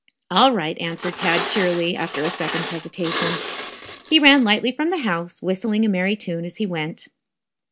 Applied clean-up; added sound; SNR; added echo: none; Glass; 6 dB; none.